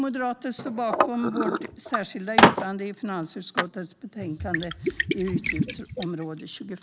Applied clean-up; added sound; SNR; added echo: none; Liquid; -4 dB; none.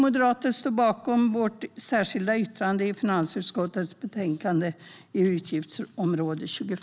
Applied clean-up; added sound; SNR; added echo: none; none; none; none.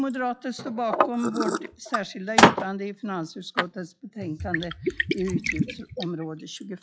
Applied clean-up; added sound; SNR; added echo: classical method log-MMSE.